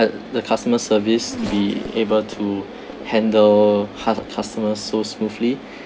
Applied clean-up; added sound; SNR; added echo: none; Race car, auto racing / Accelerating, revving, vroom; 17 dB; none.